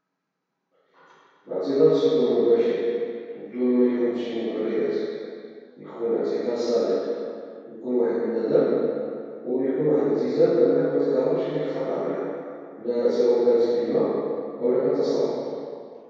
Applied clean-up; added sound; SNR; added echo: none; none; none; reverberation time 2.2 s.